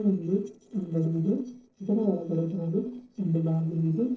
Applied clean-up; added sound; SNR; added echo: neural separator model SepFormer DNS4.